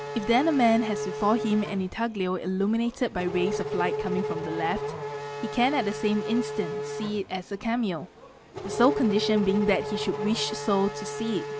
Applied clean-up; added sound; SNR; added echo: none; Race car, auto racing / Accelerating, revving, vroom; 6 dB; none.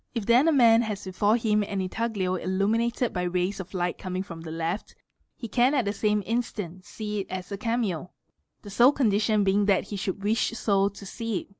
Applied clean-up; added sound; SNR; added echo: none; none; none; none.